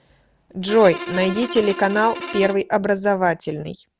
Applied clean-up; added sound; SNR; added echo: none; Bowed string instrument; 12 dB; none.